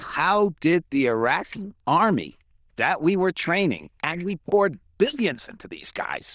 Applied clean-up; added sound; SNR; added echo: neural diffusion model UNIVERSE++.